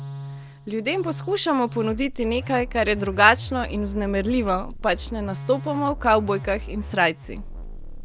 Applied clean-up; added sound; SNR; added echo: none; Musical instrument; 10 dB; none.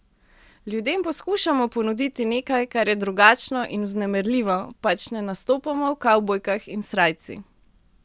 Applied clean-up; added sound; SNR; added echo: none; none; none; none.